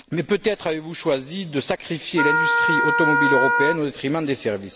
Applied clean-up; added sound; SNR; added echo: none; Wind instrument, woodwind instrument; -4 dB; none.